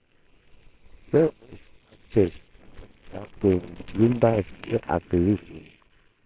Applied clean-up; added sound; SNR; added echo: neural separator model SepFormer WHAMR!.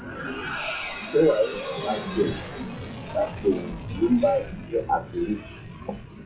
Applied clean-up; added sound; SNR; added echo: classical method WPE with log-MMSE.